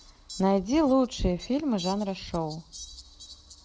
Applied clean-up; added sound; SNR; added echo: none; Fowl; 19 dB; none.